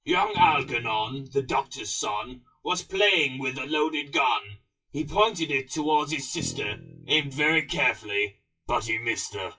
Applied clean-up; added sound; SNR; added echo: classical method WPE with log-MMSE.